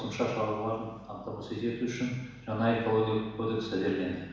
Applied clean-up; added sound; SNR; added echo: none; none; none; reverberation time 1.1 s.